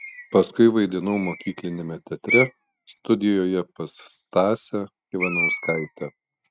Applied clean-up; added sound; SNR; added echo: neural mask model RNNoise.